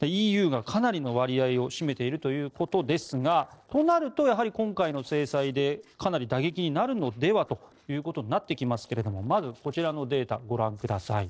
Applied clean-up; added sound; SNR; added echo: neural separator model SepFormer DNS4.